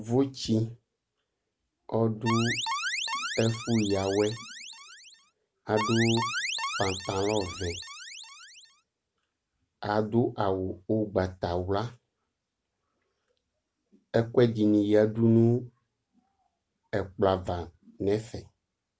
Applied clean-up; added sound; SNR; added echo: none; Alarm; 5 dB; none.